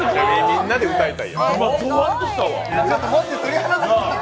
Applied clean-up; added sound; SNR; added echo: none; Telephone; 11 dB; none.